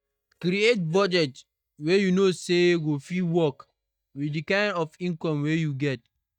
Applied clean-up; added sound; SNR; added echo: neural mask model DeepFilterNet 3.